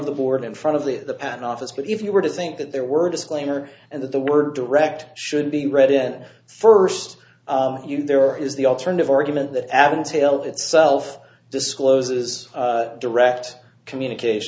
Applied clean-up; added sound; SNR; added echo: none; none; none; none.